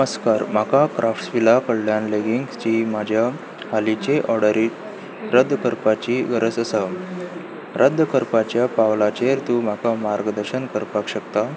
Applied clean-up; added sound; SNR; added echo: none; none; none; none.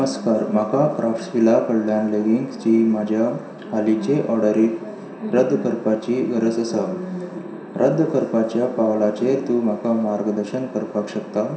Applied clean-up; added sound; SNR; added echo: none; none; none; reverberation time 0.7 s.